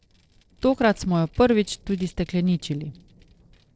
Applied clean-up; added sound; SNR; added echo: neural separator model SepFormer DNS4.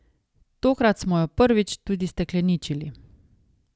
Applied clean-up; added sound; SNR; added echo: none; none; none; none.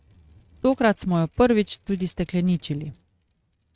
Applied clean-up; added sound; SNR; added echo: neural mask model RNNoise.